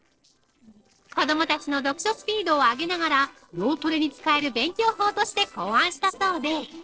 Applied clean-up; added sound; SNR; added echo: neural separator model SepFormer DNS4.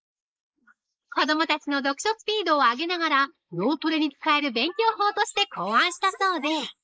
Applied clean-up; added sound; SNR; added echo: neural mask model Resemble Enhance denoiser.